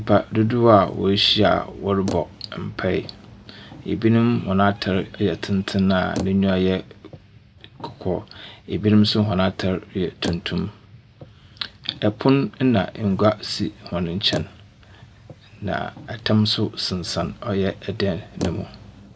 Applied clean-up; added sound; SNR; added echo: none; Bicycle; 18 dB; none.